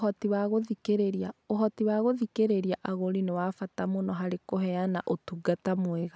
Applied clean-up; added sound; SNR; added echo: none; none; none; none.